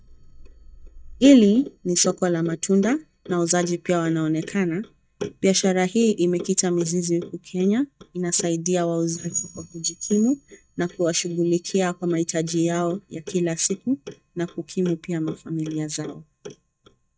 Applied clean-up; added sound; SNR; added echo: neural mask model DeepFilterNet 3.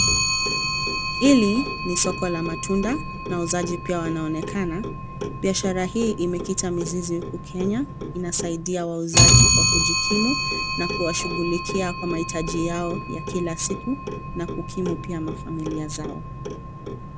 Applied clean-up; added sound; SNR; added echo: none; Clock; -1 dB; none.